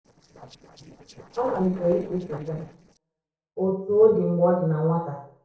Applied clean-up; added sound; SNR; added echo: neural separator model SepFormer DNS4.